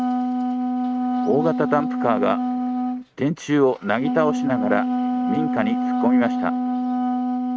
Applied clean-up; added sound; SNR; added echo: neural mask model RNNoise.